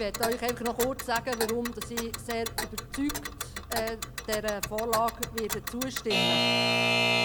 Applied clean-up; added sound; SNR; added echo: none; Alarm / Clock; -1 dB; none.